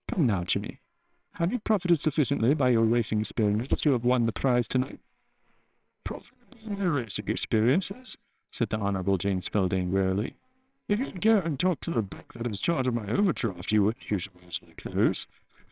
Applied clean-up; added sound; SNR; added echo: neural separator model SepFormer WHAMR!.